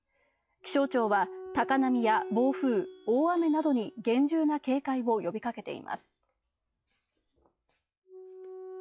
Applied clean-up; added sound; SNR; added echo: classical method log-MMSE.